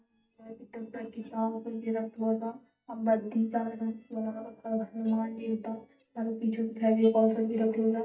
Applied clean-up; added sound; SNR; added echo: neural mask model DeepFilterNet 3.